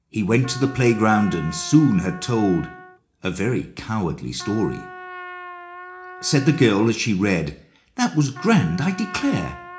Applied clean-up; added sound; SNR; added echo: none; Trumpet; 17 dB; reverberation time 0.4 s.